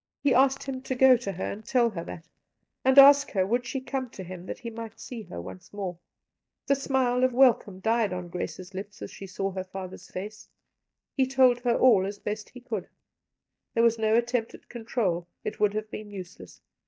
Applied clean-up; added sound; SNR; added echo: neural mask model DeepFilterNet 3.